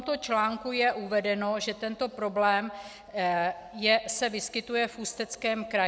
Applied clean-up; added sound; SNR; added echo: none; none; none; none.